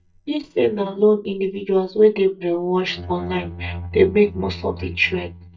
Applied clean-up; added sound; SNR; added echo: neural mask model DeepFilterNet 3.